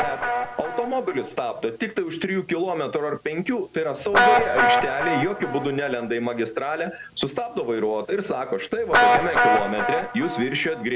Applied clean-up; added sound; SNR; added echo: none; Guitar; 0 dB; none.